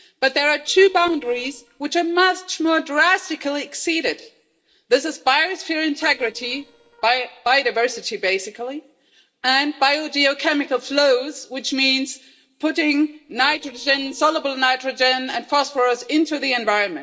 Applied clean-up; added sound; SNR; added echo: neural separator model SepFormer DNS4.